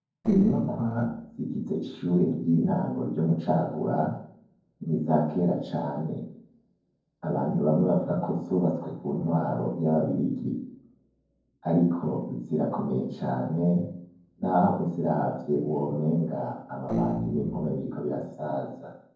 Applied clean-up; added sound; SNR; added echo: neural separator model SepFormer DNS4.